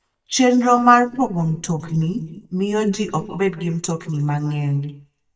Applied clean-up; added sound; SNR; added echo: neural mask model DeepFilterNet 3.